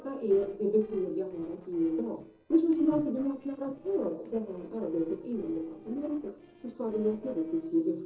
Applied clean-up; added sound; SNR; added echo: neural separator model SepFormer DNS4.